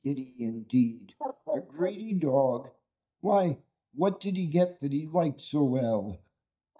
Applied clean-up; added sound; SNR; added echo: neural mask model DeepFilterNet 3.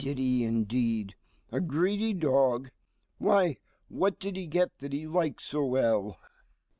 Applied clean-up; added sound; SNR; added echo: none; none; none; none.